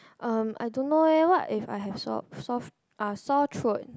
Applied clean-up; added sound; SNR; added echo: none; none; none; none.